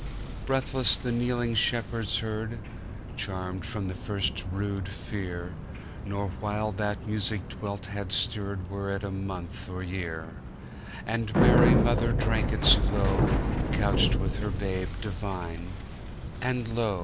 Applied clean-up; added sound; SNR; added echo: none; Bicycle; -1 dB; none.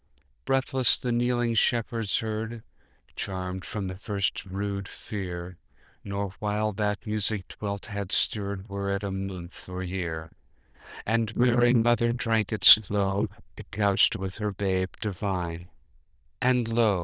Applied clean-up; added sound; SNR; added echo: neural diffusion model UNIVERSE++.